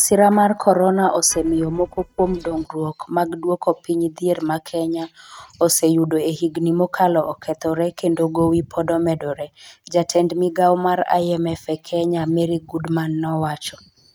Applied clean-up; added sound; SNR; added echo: neural mask model RNNoise.